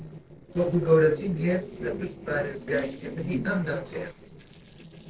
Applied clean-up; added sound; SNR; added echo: neural separator model SepFormer DNS4.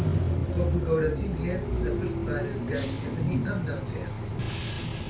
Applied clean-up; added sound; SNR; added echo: none; Bus / Engine; -5 dB; reverberation time 0.3 s.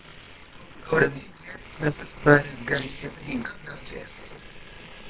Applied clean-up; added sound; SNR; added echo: neural separator model SepFormer WHAMR!.